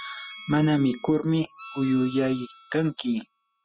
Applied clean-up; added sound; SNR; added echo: classical method spectral subtraction.